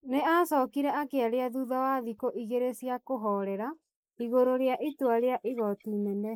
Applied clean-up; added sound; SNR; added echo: neural mask model Resemble Enhance denoiser.